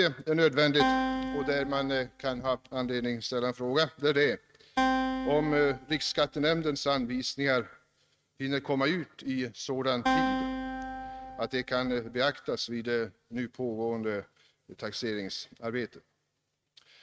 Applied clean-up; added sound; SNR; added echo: neural mask model RNNoise.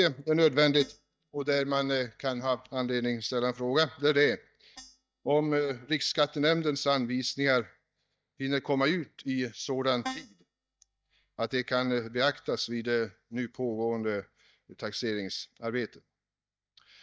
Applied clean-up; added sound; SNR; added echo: neural mask model DeepFilterNet 3.